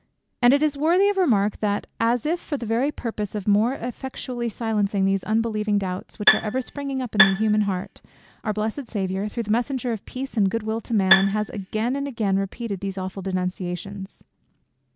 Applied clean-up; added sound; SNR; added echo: none; Bowed string instrument; 2 dB; none.